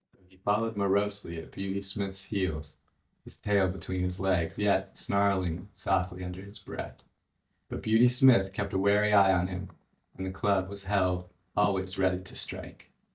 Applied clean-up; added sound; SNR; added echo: neural mask model DeepFilterNet 3.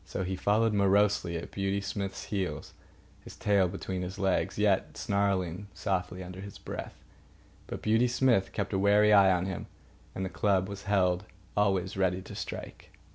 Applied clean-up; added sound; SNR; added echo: none; none; none; none.